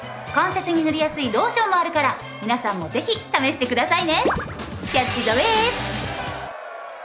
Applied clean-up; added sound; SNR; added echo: none; Crowd / Cheering; 17 dB; none.